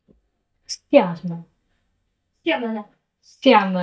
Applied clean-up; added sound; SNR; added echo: neural mask model DeepFilterNet 3.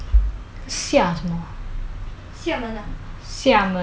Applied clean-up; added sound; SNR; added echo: none; none; none; none.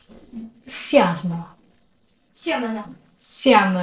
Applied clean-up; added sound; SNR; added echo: neural separator model SepFormer DNS4.